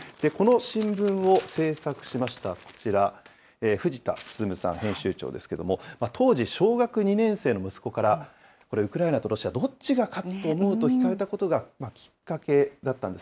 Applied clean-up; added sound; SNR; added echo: none; none; none; none.